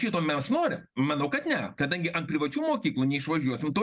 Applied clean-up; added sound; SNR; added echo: none; none; none; none.